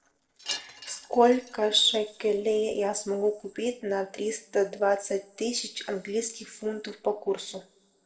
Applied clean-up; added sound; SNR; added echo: neural separator model SepFormer DNS4.